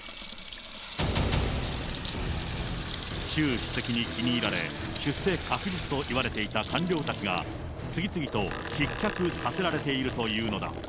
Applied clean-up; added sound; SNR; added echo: none; Sink (filling or washing) / Water tap, faucet; 10 dB; none.